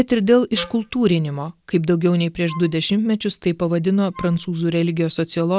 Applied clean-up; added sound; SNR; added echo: none; Wind instrument, woodwind instrument + Wind instrument, woodwind instrument; 18 dB; none.